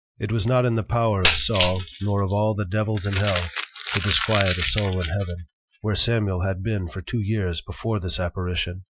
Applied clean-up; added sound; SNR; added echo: classical method Wiener filter.